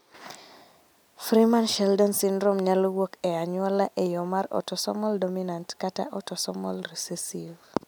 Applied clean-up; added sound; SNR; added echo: none; none; none; none.